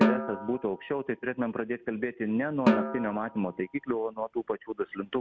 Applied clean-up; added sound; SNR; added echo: none; Snare drum; 1 dB; none.